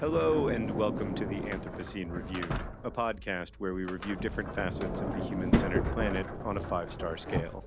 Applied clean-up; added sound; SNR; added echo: none; Sliding door; 1 dB; none.